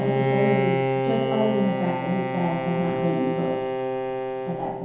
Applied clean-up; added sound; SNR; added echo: none; Bowed string instrument; -1 dB; reverberation time 0.8 s.